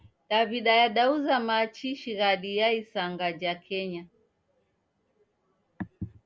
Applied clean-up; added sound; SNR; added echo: none; none; none; none.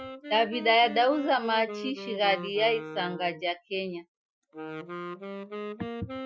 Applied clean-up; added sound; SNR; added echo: classical method Wiener filter.